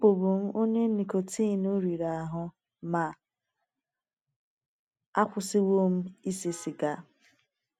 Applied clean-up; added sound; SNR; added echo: none; none; none; none.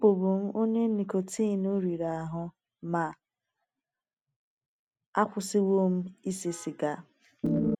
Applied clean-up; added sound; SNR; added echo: none; Organ; -4 dB; none.